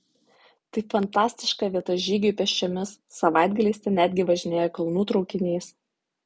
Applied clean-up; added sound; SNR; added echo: none; none; none; none.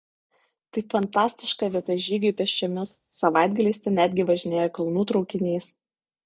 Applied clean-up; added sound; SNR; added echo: neural mask model DeepFilterNet 3.